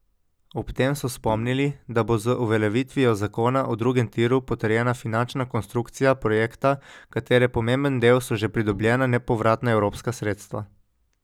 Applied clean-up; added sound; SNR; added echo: none; Bowed string instrument; 18 dB; none.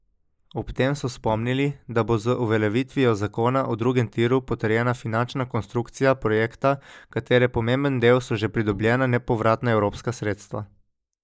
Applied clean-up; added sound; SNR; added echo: neural mask model Resemble Enhance denoiser.